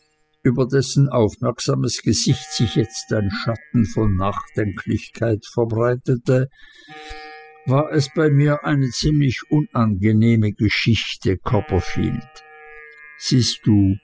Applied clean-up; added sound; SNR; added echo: classical method spectral subtraction.